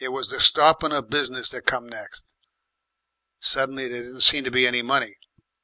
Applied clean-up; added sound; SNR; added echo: none; none; none; none.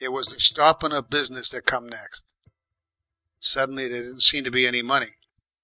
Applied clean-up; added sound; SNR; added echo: neural mask model DeepFilterNet 3.